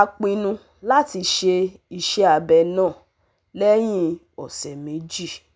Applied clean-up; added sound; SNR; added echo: none; none; none; none.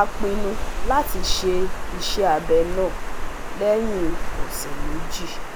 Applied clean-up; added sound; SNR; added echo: none; Water; -1 dB; none.